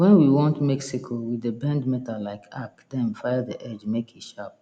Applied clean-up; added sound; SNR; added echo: none; none; none; none.